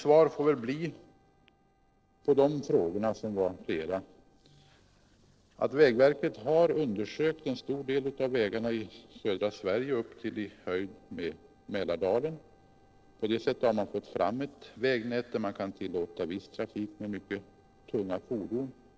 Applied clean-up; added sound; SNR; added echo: neural separator model SepFormer DNS4.